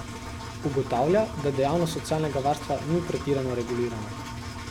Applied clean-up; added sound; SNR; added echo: none; Engine; 9 dB; none.